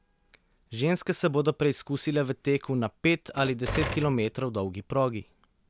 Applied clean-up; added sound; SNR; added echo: none; Door; 7 dB; none.